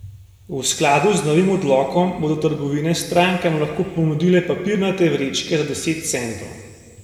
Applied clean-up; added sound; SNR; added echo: none; none; none; reverberation time 2.0 s.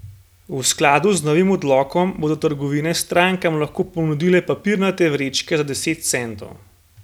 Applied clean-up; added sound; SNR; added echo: none; none; none; none.